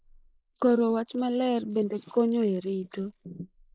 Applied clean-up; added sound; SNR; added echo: neural mask model Resemble Enhance denoiser.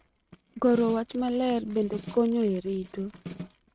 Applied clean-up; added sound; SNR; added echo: neural mask model RNNoise.